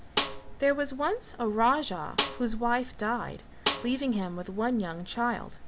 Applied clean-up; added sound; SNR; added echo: none; Snare drum; 6 dB; none.